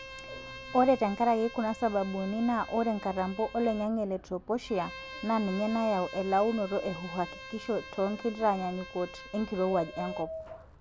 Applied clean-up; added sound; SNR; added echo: none; Bowed string instrument; 15 dB; none.